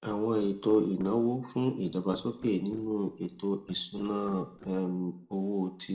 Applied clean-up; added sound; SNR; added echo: neural separator model SepFormer DNS4.